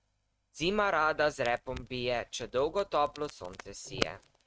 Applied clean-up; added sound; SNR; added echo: neural mask model RNNoise.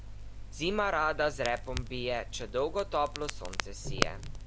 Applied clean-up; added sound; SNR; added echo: none; Crackle; 5 dB; none.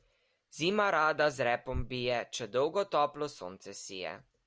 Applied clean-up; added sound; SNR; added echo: none; none; none; none.